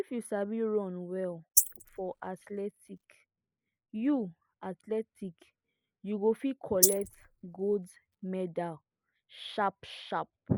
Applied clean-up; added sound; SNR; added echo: neural mask model Resemble Enhance denoiser.